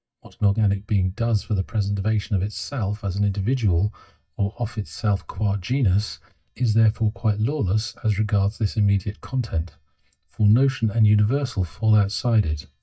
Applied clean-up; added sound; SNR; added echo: neural mask model DeepFilterNet 3.